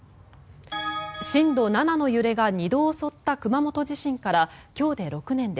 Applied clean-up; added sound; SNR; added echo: none; none; none; none.